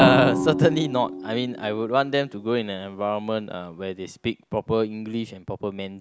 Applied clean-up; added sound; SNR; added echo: none; Drum; 5 dB; none.